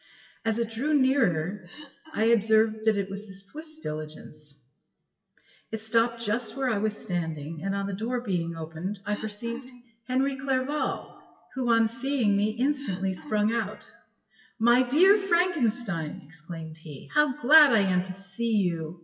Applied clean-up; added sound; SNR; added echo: classical method WPE with log-MMSE.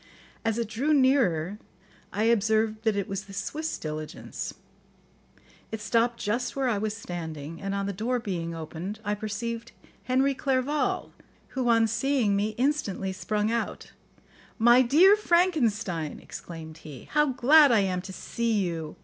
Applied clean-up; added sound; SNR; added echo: none; none; none; none.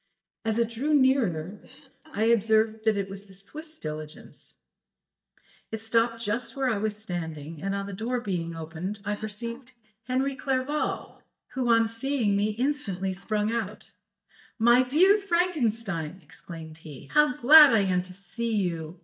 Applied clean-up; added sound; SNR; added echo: neural mask model DeepFilterNet 3.